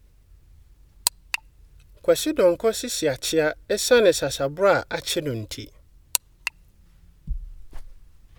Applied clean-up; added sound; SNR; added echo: none; none; none; none.